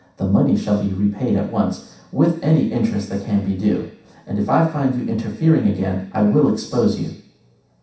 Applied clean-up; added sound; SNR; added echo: none; none; none; reverberation time 0.7 s.